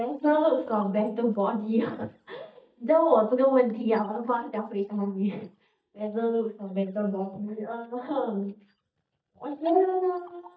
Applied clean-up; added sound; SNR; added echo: neural mask model DeepFilterNet 3.